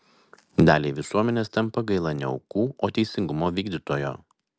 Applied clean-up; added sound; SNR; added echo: none; none; none; none.